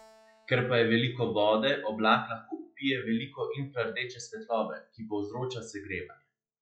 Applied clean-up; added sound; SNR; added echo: classical method log-MMSE.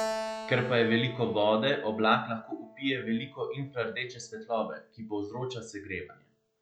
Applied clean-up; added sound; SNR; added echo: none; Keyboard (musical); 12 dB; none.